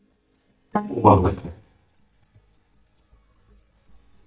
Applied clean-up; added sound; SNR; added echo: neural mask model DeepFilterNet 3.